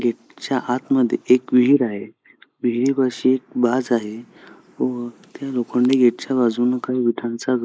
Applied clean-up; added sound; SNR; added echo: neural mask model Resemble Enhance denoiser.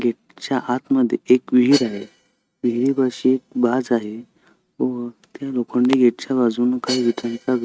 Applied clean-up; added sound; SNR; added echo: neural mask model RNNoise.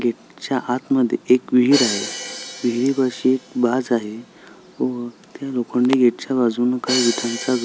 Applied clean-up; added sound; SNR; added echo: none; Crash cymbal; 12 dB; none.